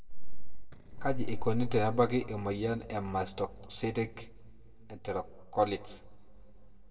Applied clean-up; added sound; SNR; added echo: neural separator model SepFormer DNS4.